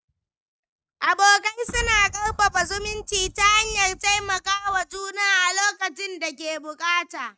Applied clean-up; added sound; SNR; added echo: neural mask model RNNoise.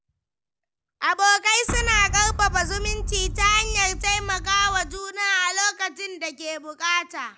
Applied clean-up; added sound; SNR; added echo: none; Boom; 5 dB; none.